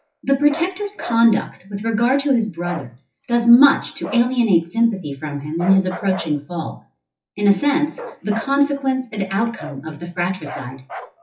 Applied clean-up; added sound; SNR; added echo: classical method WPE with log-MMSE.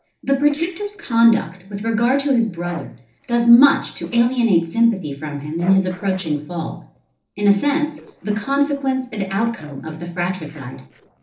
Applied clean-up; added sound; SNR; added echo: neural separator model SepFormer DNS4.